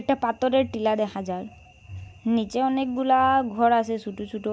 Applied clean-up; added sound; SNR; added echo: none; none; none; none.